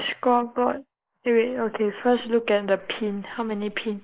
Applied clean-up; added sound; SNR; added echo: neural mask model Resemble Enhance denoiser.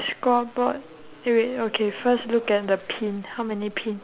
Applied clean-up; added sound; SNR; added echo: none; none; none; none.